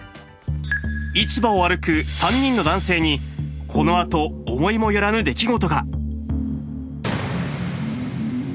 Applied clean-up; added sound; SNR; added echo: none; none; none; none.